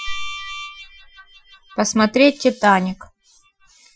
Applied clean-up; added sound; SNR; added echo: classical method Wiener filter.